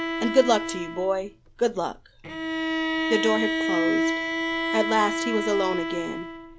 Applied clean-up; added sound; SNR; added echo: none; Bowed string instrument; 1 dB; none.